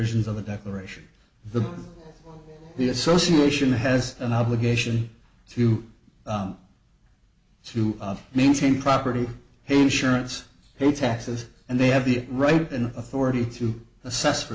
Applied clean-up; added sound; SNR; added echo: none; none; none; none.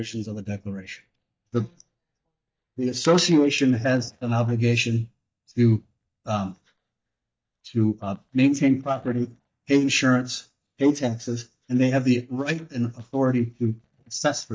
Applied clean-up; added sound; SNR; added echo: neural mask model DeepFilterNet 3.